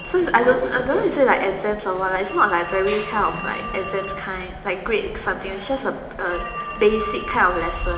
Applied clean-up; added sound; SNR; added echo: none; Telephone; 10 dB; reverberation time 0.8 s.